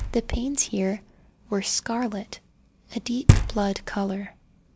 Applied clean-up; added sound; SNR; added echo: none; Knock; -1 dB; none.